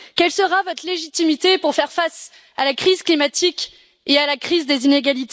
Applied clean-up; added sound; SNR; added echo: none; none; none; none.